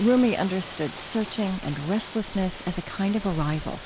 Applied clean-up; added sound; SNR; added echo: none; Rain; 11 dB; none.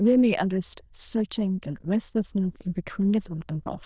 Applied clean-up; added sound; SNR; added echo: neural diffusion model UNIVERSE++.